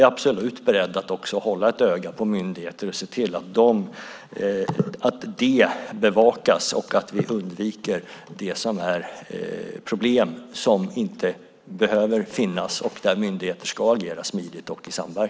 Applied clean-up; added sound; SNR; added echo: none; none; none; none.